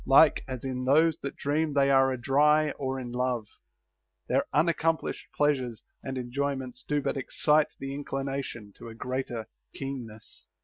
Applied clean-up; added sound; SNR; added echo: none; none; none; none.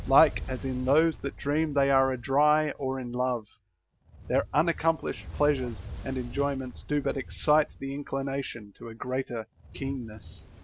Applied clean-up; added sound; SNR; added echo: none; Fire; 14 dB; none.